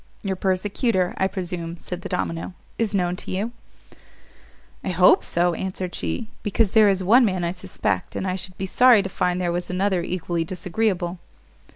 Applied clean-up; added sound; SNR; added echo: none; none; none; none.